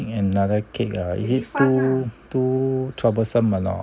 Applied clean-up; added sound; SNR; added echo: none; none; none; none.